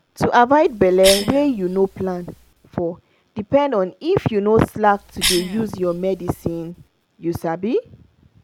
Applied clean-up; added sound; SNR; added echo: none; Cough; 10 dB; none.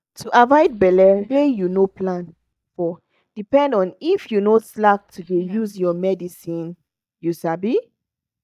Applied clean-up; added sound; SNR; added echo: neural mask model DeepFilterNet 3.